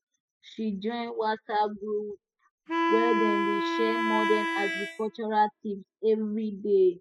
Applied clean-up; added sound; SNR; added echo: classical method spectral subtraction.